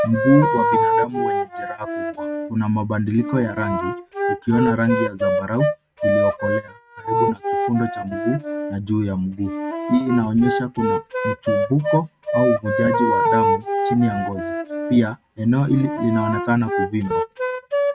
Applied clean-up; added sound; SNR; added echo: neural mask model RNNoise.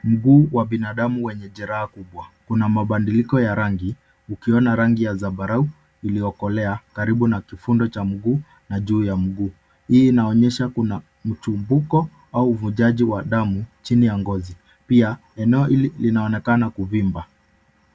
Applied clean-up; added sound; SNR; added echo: none; none; none; none.